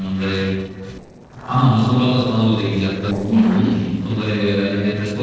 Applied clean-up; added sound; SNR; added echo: neural separator model SepFormer DNS4.